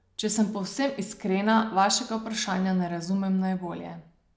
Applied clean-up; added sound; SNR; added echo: none; none; none; none.